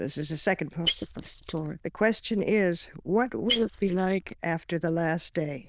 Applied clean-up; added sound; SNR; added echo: neural diffusion model UNIVERSE++.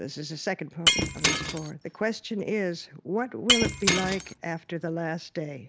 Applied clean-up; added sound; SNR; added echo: none; Shatter; -2 dB; none.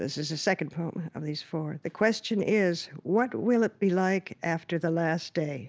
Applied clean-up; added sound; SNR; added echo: none; none; none; none.